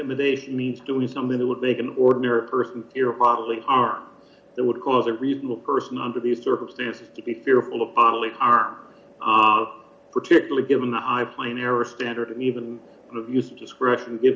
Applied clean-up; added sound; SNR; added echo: none; none; none; none.